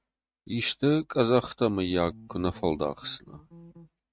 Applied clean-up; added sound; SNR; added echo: neural mask model RNNoise.